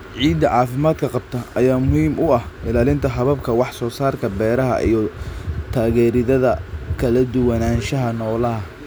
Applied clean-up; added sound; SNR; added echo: none; none; none; none.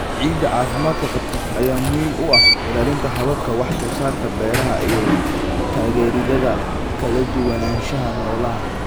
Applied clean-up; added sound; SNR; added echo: none; Alarm; 0 dB; none.